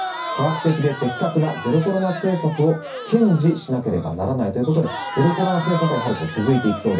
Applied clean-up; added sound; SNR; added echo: none; Crowd; 10 dB; reverberation time 0.3 s.